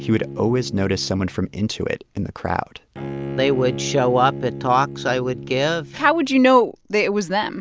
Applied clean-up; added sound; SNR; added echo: none; Bowed string instrument; 12 dB; none.